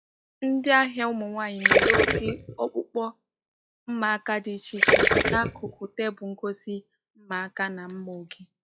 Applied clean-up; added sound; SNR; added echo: classical method log-MMSE.